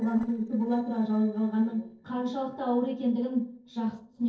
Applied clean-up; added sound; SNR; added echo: neural separator model SepFormer DNS4.